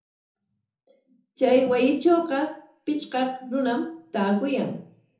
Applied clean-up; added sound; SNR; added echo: none; none; none; reverberation time 0.6 s.